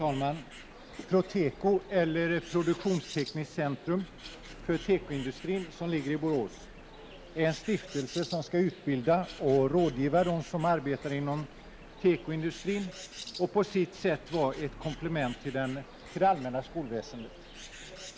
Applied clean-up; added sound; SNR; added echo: none; Bird; 16 dB; none.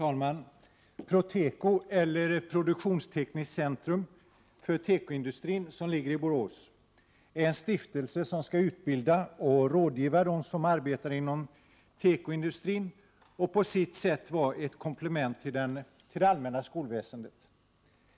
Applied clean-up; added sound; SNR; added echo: none; none; none; none.